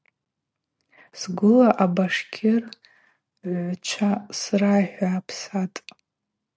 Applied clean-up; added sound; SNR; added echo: none; none; none; none.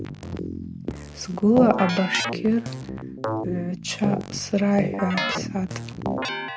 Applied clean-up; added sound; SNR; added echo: none; Keyboard (musical); 4 dB; none.